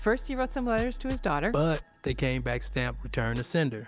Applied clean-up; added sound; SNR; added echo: none; none; none; none.